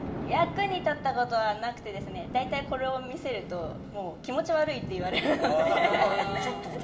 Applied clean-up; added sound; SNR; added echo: none; Thunder; 10 dB; reverberation time 0.7 s.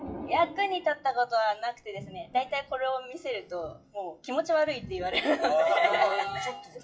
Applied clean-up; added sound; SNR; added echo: classical method WPE with log-MMSE.